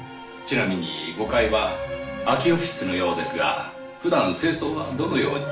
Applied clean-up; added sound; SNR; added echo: none; none; none; reverberation time 0.4 s.